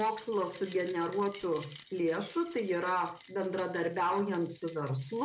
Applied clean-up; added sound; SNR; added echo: none; Keys jangling; 4 dB; none.